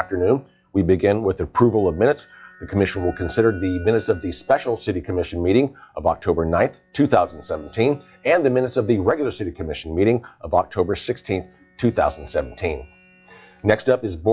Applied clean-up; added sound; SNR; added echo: classical method log-MMSE.